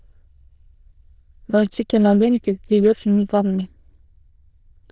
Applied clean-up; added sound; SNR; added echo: neural diffusion model UNIVERSE++.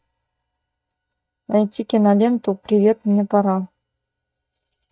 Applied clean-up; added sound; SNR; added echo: neural mask model DeepFilterNet 3.